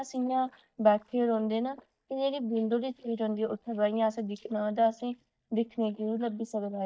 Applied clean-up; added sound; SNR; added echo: neural mask model DeepFilterNet 3.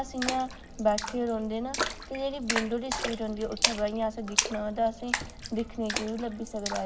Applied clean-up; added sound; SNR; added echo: none; Splash, splatter; 3 dB; reverberation time 1.6 s.